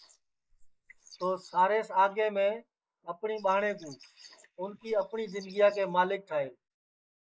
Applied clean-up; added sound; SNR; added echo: neural mask model Resemble Enhance denoiser.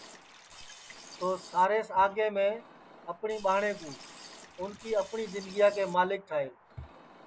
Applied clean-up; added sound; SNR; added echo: none; Liquid; 19 dB; none.